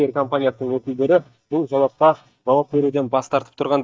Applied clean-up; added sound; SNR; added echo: neural mask model DeepFilterNet 3.